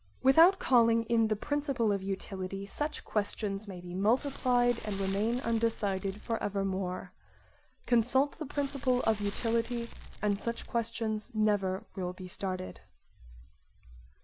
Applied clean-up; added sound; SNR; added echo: none; Fire; 12 dB; none.